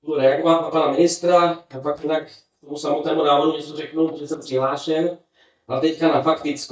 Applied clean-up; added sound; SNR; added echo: neural mask model DeepFilterNet 3.